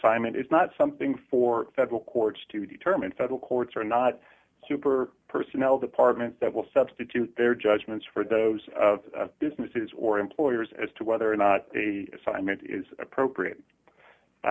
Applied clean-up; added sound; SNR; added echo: none; none; none; none.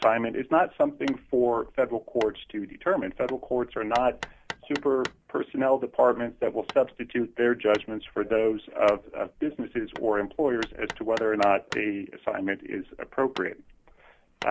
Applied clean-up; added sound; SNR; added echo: none; Hammer; 17 dB; none.